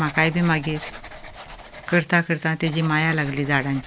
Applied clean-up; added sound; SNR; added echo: none; Writing; 16 dB; none.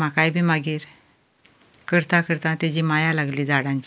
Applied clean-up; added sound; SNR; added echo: none; none; none; none.